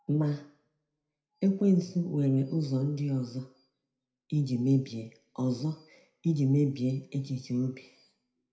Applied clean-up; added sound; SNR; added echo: none; none; none; reverberation time 0.4 s.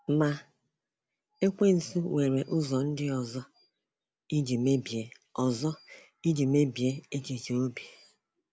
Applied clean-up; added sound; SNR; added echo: none; none; none; none.